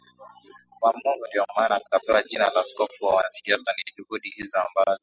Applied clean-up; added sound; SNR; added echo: classical method spectral subtraction.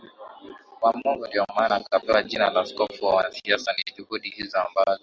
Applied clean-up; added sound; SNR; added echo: none; none; none; none.